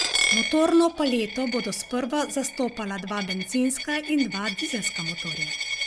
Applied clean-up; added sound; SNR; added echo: none; Coin (dropping); 4 dB; none.